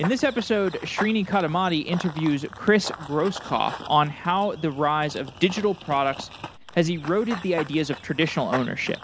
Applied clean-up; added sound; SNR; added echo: none; Run / Bird vocalization, bird call, bird song; 14 dB; none.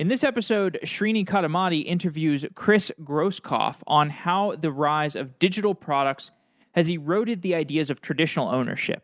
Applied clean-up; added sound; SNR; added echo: none; none; none; none.